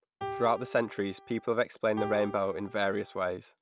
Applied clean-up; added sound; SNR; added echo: none; Piano; 11 dB; none.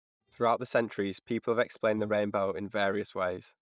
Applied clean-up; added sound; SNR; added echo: neural mask model DeepFilterNet 3.